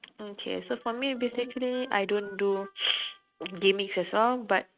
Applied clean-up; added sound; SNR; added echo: neural mask model RNNoise.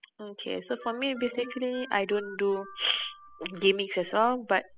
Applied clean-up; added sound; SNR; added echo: classical method spectral subtraction.